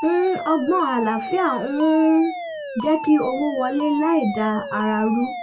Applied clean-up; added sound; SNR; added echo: none; Alarm; 9 dB; reverberation time 0.2 s.